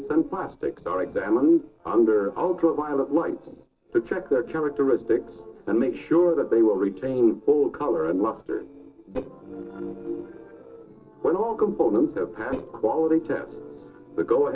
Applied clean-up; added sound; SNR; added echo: neural separator model SepFormer DNS4.